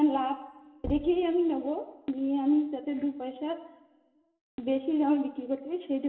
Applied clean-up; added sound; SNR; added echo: none; Knock; 16 dB; reverberation time 1.6 s.